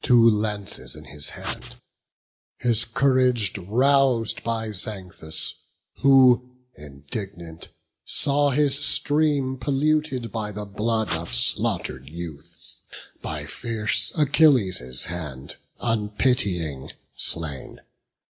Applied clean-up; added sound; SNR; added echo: none; Writing; 5 dB; none.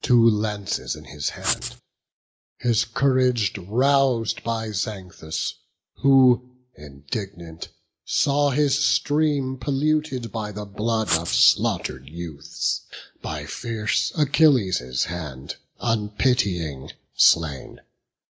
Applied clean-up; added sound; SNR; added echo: neural mask model Resemble Enhance denoiser.